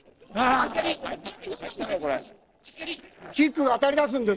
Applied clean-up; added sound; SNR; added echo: neural separator model SepFormer DNS4.